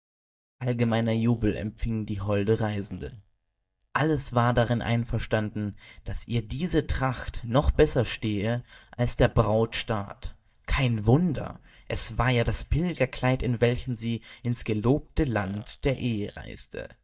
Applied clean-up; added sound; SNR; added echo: neural mask model DeepFilterNet 3.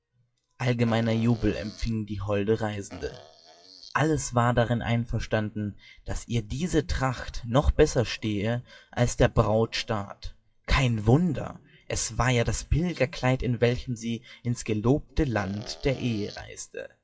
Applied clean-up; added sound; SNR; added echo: classical method WPE with log-MMSE.